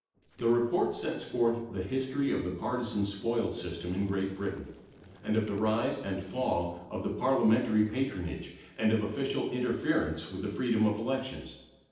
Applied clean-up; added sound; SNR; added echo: neural separator model SepFormer DNS4.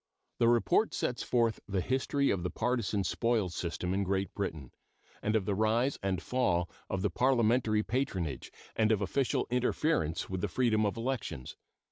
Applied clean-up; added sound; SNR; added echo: none; none; none; none.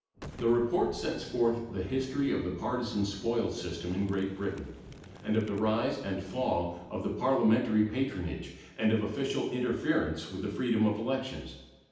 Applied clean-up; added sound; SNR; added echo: none; Boom; 20 dB; reverberation time 0.9 s.